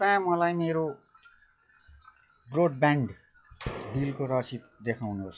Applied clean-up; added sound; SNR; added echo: classical method log-MMSE.